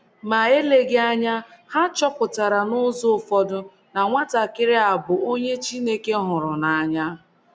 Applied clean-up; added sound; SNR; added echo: none; none; none; none.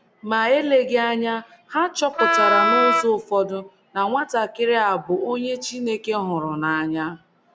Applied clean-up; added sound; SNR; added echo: none; Wind instrument, woodwind instrument; -3 dB; none.